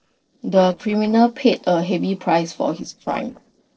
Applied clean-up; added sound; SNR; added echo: neural separator model SepFormer DNS4.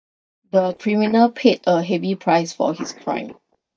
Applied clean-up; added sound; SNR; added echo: neural mask model DeepFilterNet 3.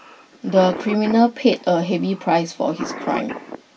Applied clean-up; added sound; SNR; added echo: none; Cough; 14 dB; reverberation time 0.1 s.